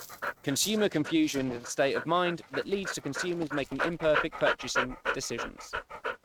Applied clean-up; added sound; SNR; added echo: neural mask model RNNoise.